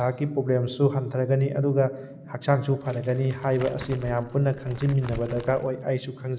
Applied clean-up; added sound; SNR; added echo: none; Crumpling, crinkling; 17 dB; none.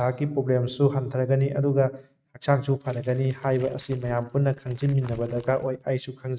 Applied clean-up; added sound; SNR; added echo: neural mask model RNNoise.